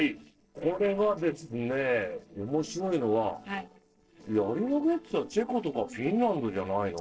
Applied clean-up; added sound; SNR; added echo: neural separator model SepFormer DNS4.